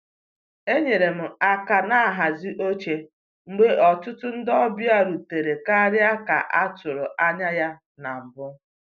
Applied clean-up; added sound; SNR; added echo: none; none; none; none.